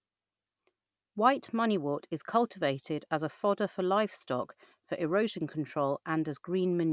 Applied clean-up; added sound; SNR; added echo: none; none; none; none.